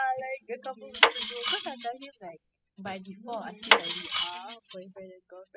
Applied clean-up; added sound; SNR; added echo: classical method spectral subtraction.